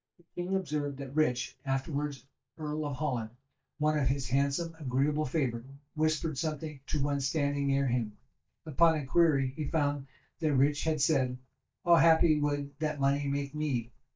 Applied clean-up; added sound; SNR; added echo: neural mask model DeepFilterNet 3.